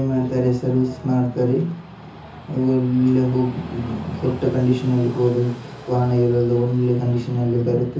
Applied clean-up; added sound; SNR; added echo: none; Train; 20 dB; reverberation time 0.6 s.